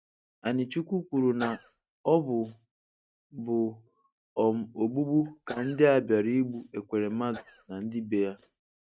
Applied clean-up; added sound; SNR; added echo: neural mask model RNNoise.